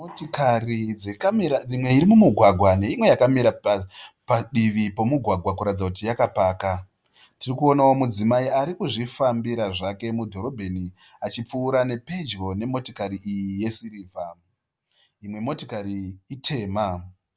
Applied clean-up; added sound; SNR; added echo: none; none; none; none.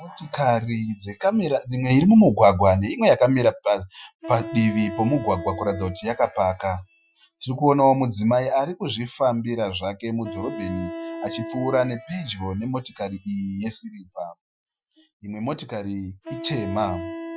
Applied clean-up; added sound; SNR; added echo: classical method Wiener filter.